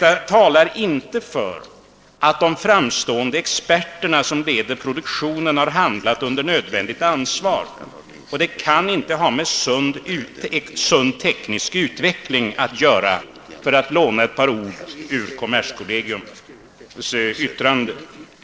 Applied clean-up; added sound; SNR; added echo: neural separator model SepFormer DNS4.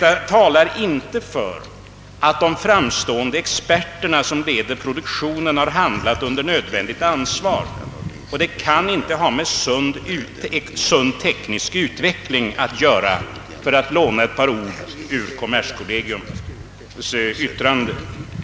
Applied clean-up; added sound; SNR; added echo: none; Wind / Ocean / Boat, Water vehicle; 18 dB; none.